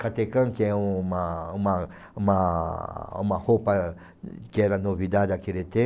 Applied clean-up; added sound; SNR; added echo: none; none; none; none.